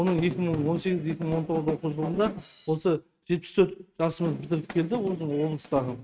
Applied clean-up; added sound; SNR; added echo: neural mask model RNNoise.